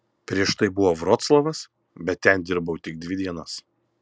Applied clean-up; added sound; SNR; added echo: none; none; none; none.